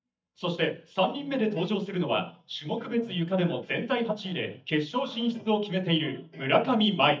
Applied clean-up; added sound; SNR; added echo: neural mask model DeepFilterNet 3.